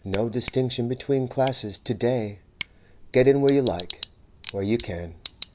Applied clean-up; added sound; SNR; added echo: none; Tick / Bicycle; 18 dB; none.